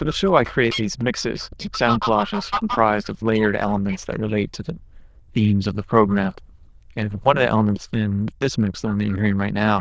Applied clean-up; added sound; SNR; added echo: neural diffusion model UNIVERSE++.